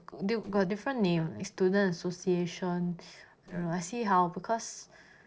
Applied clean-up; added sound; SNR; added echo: neural separator model SepFormer DNS4.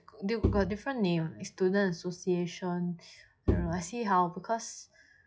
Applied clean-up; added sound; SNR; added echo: classical method log-MMSE.